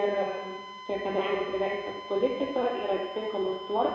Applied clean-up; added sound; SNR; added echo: none; Wind instrument, woodwind instrument; 13 dB; reverberation time 1.0 s.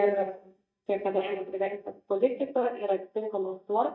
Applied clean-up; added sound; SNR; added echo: neural mask model DeepFilterNet 3.